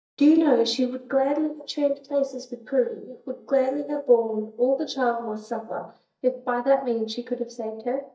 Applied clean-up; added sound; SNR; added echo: neural mask model DeepFilterNet 3.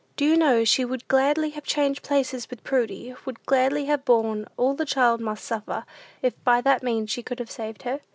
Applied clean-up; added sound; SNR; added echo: none; none; none; none.